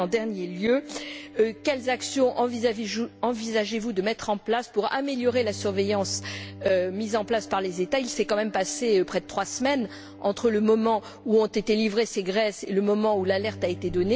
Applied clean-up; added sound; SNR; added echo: none; Bowed string instrument; 18 dB; none.